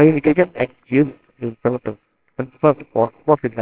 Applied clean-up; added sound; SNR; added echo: neural separator model SepFormer WHAMR!.